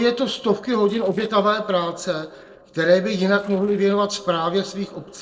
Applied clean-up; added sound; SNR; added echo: neural separator model SepFormer DNS4.